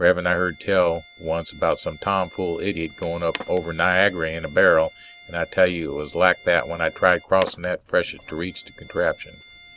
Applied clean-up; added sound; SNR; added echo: none; Bowed string instrument + Skateboard; 20 dB; none.